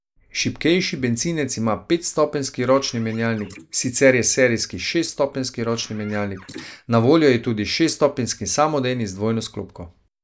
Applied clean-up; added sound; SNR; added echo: neural mask model Resemble Enhance denoiser.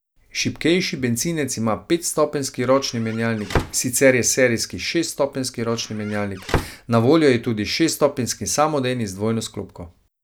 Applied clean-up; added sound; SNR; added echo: none; Squeak / Slam / Wood; 7 dB; none.